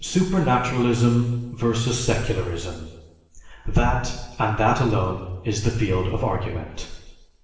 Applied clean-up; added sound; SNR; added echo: none; none; none; reverberation time 1.0 s.